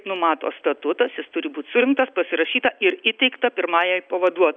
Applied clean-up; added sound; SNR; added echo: none; none; none; none.